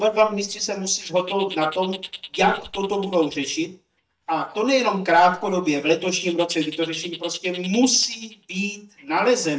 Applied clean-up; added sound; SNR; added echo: neural mask model DeepFilterNet 3.